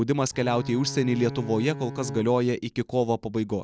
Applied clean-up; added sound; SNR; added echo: none; Bowed string instrument; 13 dB; none.